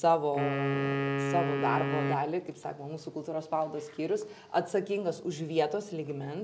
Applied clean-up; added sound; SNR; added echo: none; Wind instrument, woodwind instrument; 1 dB; none.